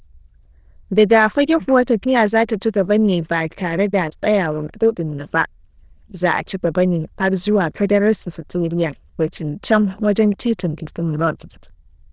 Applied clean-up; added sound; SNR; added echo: neural diffusion model UNIVERSE++.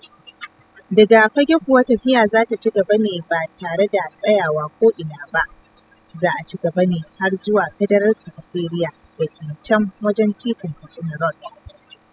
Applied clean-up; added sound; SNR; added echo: classical method spectral subtraction.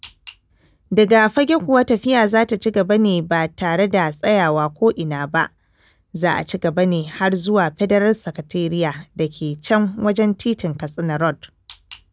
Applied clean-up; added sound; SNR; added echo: none; none; none; none.